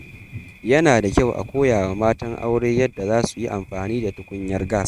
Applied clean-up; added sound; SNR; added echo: neural mask model RNNoise.